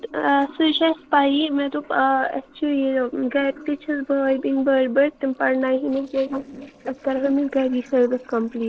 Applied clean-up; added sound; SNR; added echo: neural separator model SepFormer DNS4.